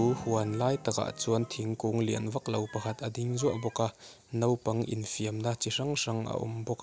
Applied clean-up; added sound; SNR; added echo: none; Bowed string instrument + Acoustic guitar; 19 dB; none.